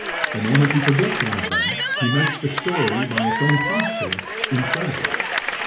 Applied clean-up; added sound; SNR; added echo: none; Cheering / Clapping; 1 dB; reverberation time 0.7 s.